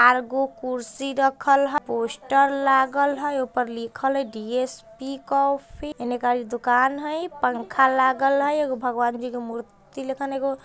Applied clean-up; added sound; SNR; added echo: none; none; none; none.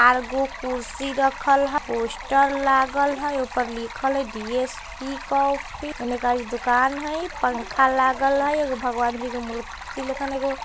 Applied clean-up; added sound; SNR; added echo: none; Stream; 13 dB; none.